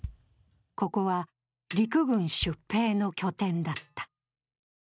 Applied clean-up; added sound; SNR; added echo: none; Bass drum + Snare drum; 17 dB; none.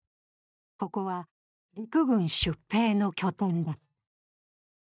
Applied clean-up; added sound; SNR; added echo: neural mask model DeepFilterNet 3.